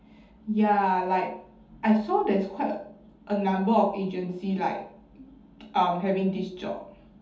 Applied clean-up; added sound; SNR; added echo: none; none; none; reverberation time 0.6 s.